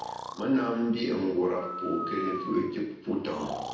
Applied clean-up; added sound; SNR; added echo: none; Breathing; 9 dB; reverberation time 0.9 s.